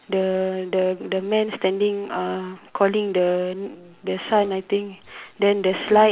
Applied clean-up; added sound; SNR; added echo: none; none; none; none.